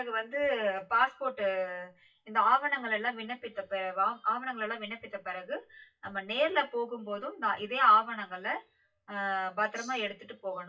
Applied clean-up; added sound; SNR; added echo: classical method WPE with log-MMSE.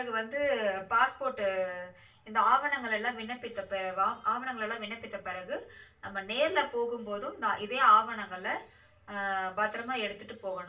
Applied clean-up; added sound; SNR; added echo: none; Tambourine; 19 dB; reverberation time 0.2 s.